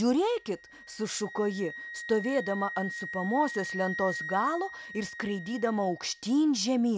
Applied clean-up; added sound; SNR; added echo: none; Wind instrument, woodwind instrument; 11 dB; none.